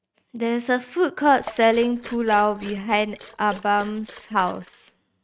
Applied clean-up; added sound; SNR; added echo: neural mask model RNNoise.